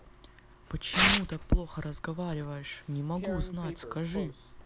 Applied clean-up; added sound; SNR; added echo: none; Tearing; 0 dB; none.